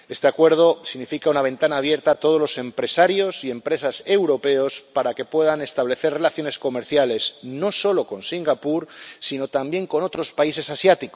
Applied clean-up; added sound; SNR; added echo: none; none; none; none.